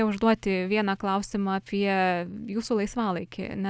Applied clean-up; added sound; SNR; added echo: none; none; none; none.